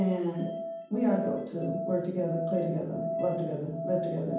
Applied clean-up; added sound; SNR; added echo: none; Musical instrument; 6 dB; reverberation time 1.2 s.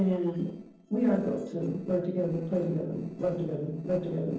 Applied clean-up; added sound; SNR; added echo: neural separator model SepFormer DNS4.